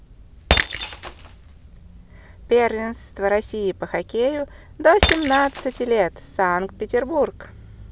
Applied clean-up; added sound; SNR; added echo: none; Shatter; 5 dB; none.